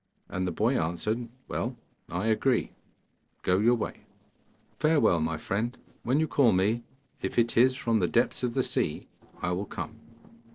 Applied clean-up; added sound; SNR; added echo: neural separator model SepFormer DNS4.